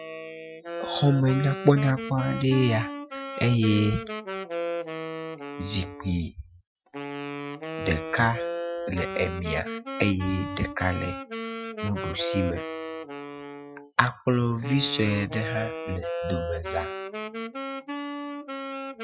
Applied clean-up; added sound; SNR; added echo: classical method Wiener filter.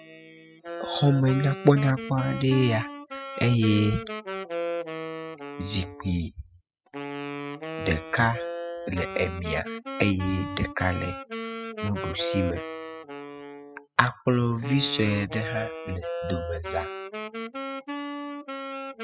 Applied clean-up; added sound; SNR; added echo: classical method spectral subtraction.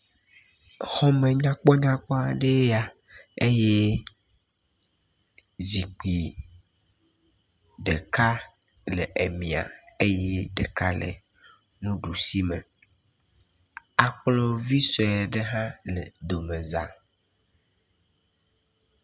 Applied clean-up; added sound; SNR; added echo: none; none; none; none.